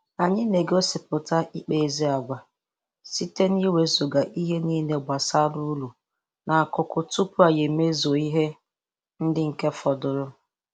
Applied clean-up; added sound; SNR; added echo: none; none; none; none.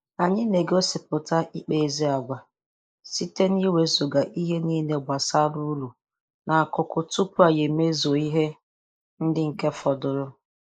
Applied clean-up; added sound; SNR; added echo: neural mask model Resemble Enhance denoiser.